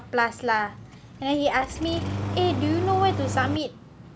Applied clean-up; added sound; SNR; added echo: none; Engine starting; 4 dB; none.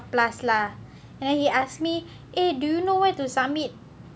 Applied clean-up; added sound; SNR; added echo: none; none; none; none.